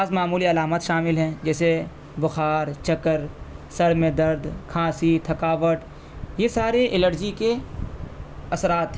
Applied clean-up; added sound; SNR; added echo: none; none; none; none.